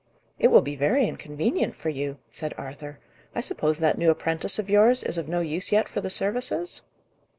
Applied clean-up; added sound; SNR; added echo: none; none; none; none.